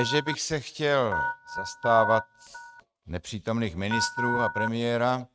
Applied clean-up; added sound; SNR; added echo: neural mask model RNNoise.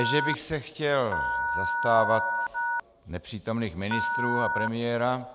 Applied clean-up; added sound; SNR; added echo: none; Telephone; 2 dB; none.